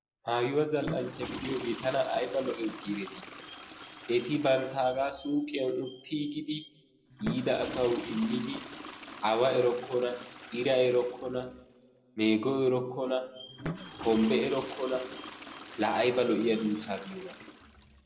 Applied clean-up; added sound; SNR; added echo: none; Toilet flush / Water; 13 dB; reverberation time 1.7 s.